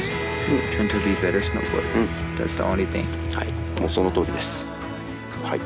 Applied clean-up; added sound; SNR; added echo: none; none; none; none.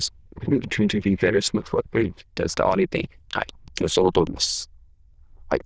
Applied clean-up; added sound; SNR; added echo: neural diffusion model UNIVERSE++.